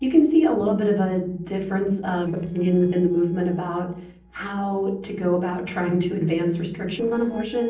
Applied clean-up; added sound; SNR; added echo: neural separator model SepFormer DNS4.